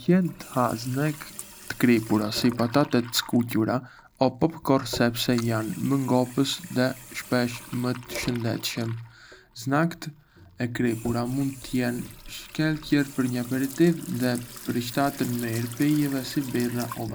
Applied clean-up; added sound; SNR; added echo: none; Sink (filling or washing) / Water tap, faucet; 17 dB; none.